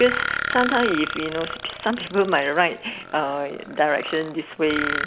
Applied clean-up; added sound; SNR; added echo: none; Burping, eructation; 7 dB; none.